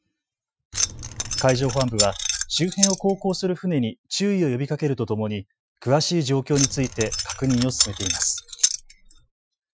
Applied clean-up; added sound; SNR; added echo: classical method Wiener filter.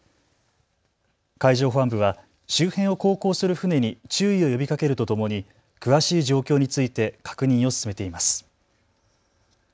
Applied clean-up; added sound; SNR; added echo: none; none; none; none.